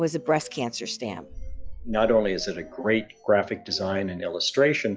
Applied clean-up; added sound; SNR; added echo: classical method log-MMSE.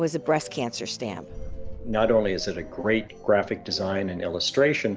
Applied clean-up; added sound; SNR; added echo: none; Boom; 12 dB; none.